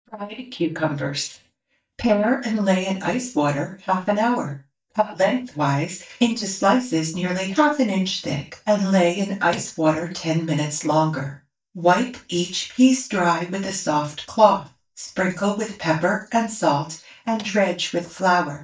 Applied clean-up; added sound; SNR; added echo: neural mask model DeepFilterNet 3.